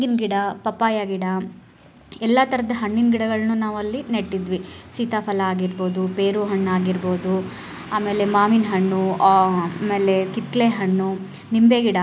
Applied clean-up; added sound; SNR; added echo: none; none; none; none.